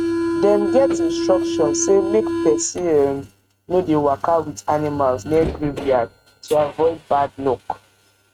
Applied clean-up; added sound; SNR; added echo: neural mask model RNNoise.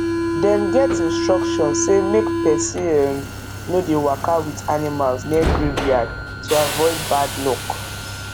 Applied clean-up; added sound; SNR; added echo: none; Subway, metro, underground; 3 dB; none.